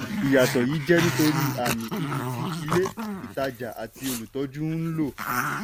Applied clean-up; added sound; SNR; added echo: none; Growling; 4 dB; none.